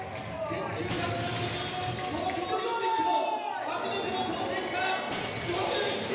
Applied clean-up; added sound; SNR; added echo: none; Shatter; 10 dB; reverberation time 1.1 s.